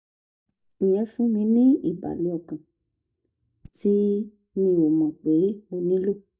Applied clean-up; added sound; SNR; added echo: neural mask model DeepFilterNet 3.